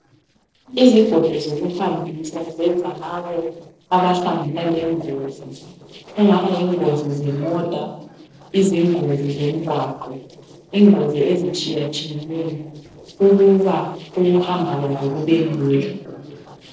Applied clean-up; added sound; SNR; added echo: neural separator model SepFormer DNS4.